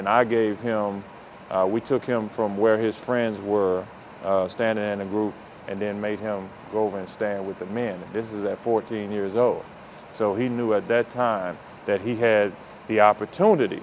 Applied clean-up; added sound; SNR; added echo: none; Wind; 20 dB; none.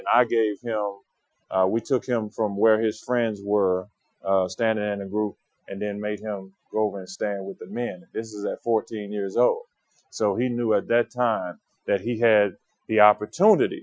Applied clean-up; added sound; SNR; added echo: classical method Wiener filter.